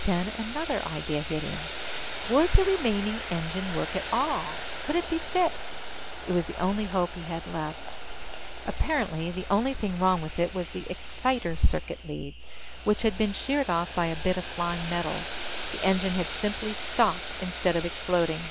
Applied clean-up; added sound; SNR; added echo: none; Boiling; 8 dB; none.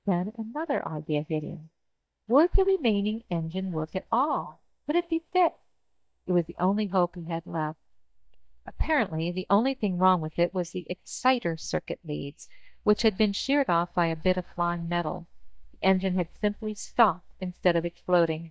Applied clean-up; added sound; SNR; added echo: neural mask model DeepFilterNet 3.